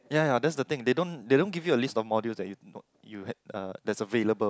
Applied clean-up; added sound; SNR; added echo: none; none; none; none.